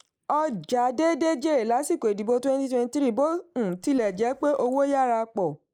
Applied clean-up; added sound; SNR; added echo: neural mask model Resemble Enhance denoiser.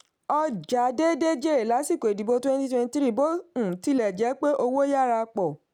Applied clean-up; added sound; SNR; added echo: none; none; none; none.